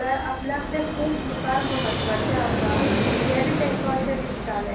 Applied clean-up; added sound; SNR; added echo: none; Fixed-wing aircraft, airplane; -2 dB; reverberation time 0.3 s.